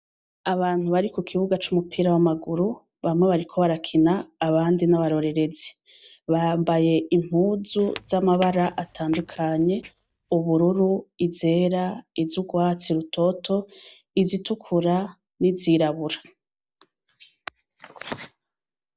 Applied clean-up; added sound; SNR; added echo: neural mask model DeepFilterNet 3.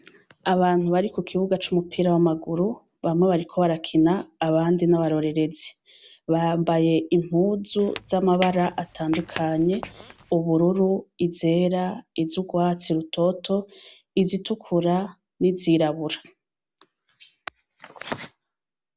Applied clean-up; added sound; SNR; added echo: none; Squeak / Walk, footsteps; 15 dB; none.